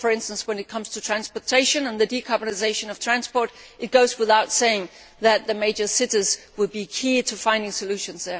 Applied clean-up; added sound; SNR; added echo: none; none; none; none.